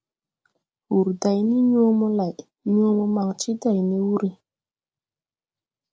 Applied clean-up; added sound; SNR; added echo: none; none; none; none.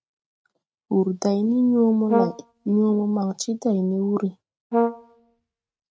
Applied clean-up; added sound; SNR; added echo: neural mask model RNNoise.